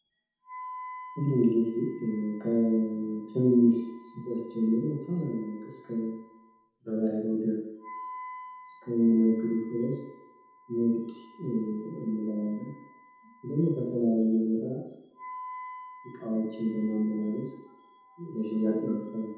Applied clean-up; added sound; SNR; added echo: none; Wind instrument, woodwind instrument; 19 dB; reverberation time 0.9 s.